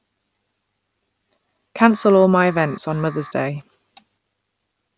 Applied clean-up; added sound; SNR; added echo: none; Alarm; 18 dB; none.